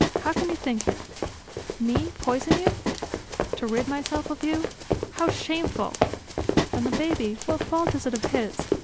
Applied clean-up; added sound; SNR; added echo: none; Run + Train; -1 dB; none.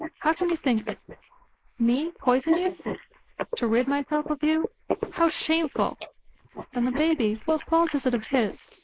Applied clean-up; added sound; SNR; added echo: neural mask model Resemble Enhance denoiser.